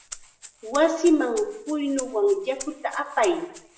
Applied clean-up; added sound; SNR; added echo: none; Rattle (instrument); 17 dB; reverberation time 0.7 s.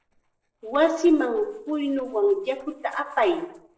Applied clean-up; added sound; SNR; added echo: neural separator model SepFormer DNS4.